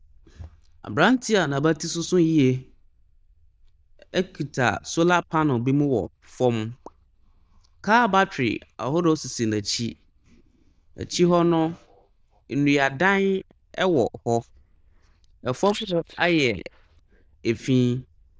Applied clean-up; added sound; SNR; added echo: neural diffusion model UNIVERSE++.